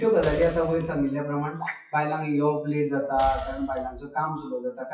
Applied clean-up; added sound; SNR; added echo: classical method WPE with log-MMSE.